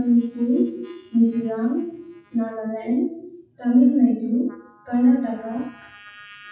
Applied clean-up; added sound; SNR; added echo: classical method WPE with log-MMSE.